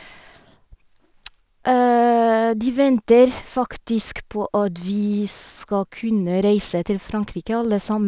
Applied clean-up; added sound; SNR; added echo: none; none; none; none.